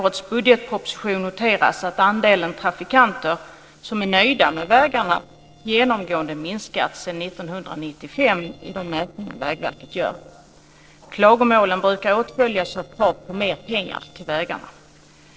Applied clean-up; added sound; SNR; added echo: neural separator model SepFormer DNS4.